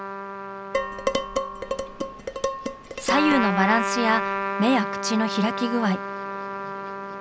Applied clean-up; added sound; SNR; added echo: none; Dishes, pots, and pans + Trumpet; 2 dB; none.